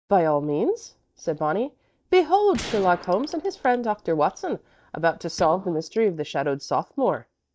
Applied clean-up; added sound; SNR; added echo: neural mask model DeepFilterNet 3.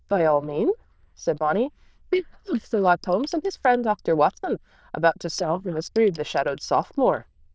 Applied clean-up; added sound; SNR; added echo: neural diffusion model UNIVERSE++.